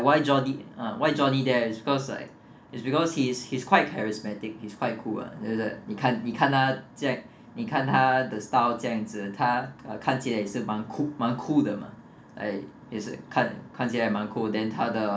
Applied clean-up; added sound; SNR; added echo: none; none; none; none.